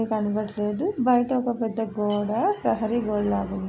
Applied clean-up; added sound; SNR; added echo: none; none; none; none.